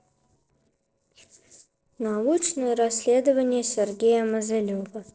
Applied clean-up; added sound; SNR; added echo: neural separator model SepFormer DNS4.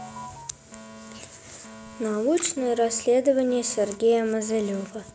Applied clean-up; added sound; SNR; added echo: none; Camera + Alarm; 19 dB; none.